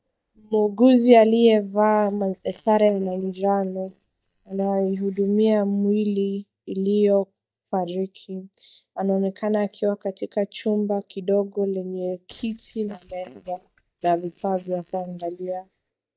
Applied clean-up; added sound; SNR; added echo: neural mask model DeepFilterNet 3.